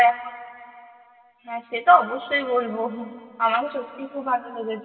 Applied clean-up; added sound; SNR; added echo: none; none; none; reverberation time 2.5 s.